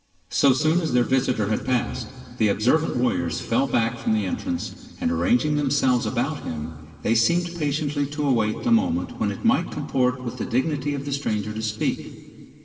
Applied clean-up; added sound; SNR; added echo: none; none; none; reverberation time 2.1 s.